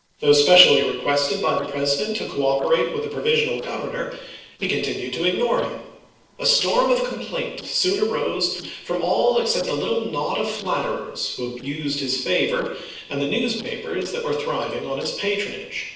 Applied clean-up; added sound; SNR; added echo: neural separator model SepFormer DNS4.